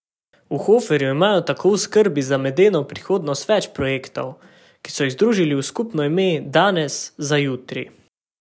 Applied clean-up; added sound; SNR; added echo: none; none; none; none.